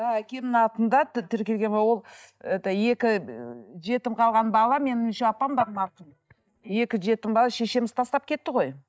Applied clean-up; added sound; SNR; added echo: neural mask model DeepFilterNet 3.